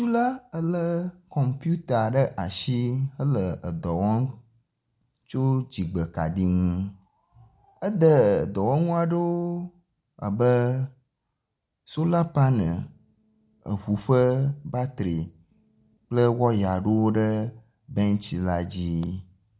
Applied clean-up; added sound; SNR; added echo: none; none; none; none.